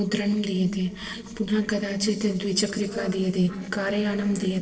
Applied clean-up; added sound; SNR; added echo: neural separator model SepFormer DNS4.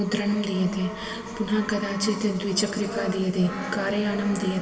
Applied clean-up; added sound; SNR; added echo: none; Brass instrument; 10 dB; reverberation time 1.8 s.